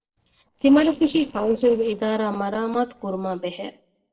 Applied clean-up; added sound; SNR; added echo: neural separator model SepFormer DNS4.